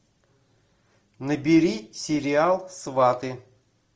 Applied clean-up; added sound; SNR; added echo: none; none; none; none.